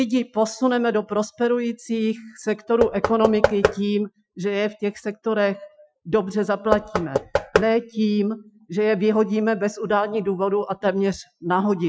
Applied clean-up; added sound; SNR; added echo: classical method Wiener filter.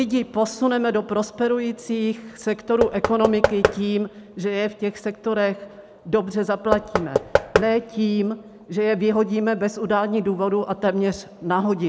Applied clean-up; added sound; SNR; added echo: none; Knock / Wood; 3 dB; none.